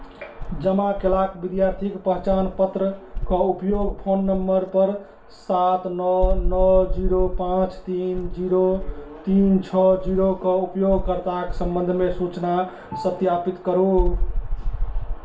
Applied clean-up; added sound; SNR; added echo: none; Insect; 6 dB; reverberation time 0.3 s.